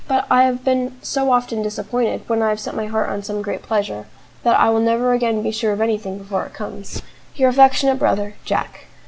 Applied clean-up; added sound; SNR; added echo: none; none; none; none.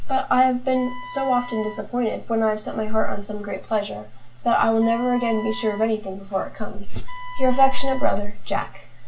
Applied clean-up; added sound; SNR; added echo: none; Wind instrument, woodwind instrument; 19 dB; reverberation time 0.2 s.